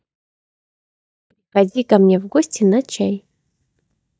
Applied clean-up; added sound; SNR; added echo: neural mask model DeepFilterNet 3.